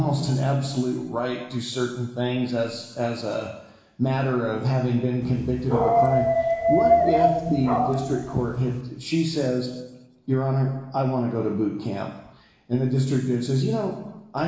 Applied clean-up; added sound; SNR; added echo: none; Dog; -3 dB; reverberation time 0.9 s.